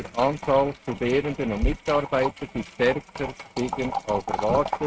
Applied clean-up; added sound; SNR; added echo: neural mask model RNNoise.